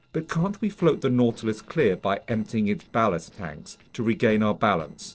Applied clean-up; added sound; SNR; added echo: neural separator model SepFormer DNS4.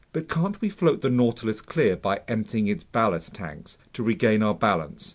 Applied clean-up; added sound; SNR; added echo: none; none; none; none.